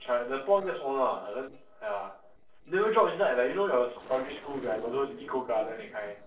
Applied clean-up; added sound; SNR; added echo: neural separator model SepFormer DNS4.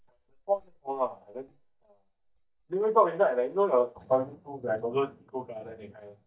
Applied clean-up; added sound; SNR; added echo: neural mask model DeepFilterNet 3.